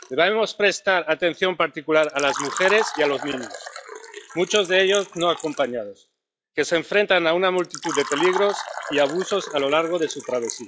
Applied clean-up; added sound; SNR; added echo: classical method log-MMSE.